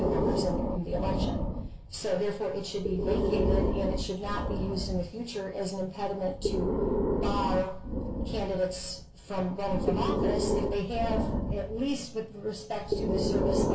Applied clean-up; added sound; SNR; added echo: none; Breathing; -2 dB; reverberation time 0.3 s.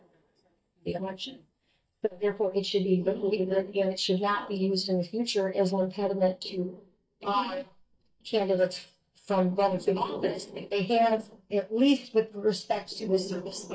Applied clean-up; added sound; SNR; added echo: neural mask model DeepFilterNet 3.